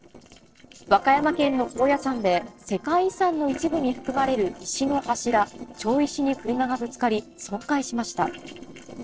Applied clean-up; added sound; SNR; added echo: neural separator model SepFormer DNS4.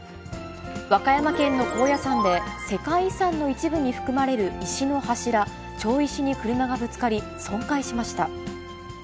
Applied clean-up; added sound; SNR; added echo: none; none; none; none.